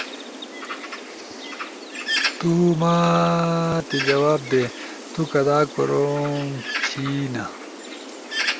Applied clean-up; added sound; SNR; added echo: none; Bird; 8 dB; none.